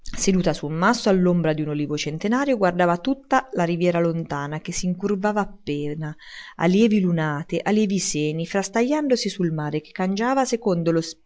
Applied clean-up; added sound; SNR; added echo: none; none; none; none.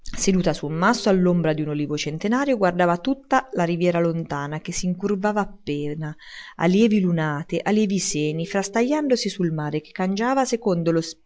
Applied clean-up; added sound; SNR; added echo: none; Telephone; 19 dB; none.